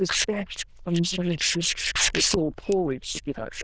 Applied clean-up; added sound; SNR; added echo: neural diffusion model UNIVERSE++.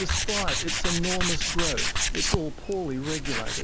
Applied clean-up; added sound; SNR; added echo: none; Tools; -4 dB; none.